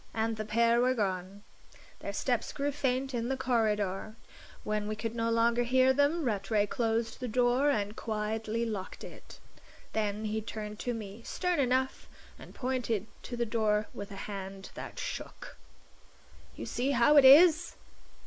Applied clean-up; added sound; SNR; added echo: neural mask model Resemble Enhance denoiser.